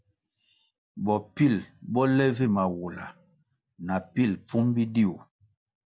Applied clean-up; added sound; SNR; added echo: none; none; none; none.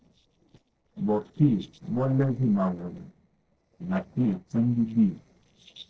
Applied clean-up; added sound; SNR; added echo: neural separator model SepFormer DNS4.